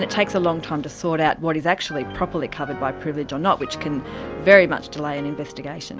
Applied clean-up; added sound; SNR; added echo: none; Piano; 14 dB; none.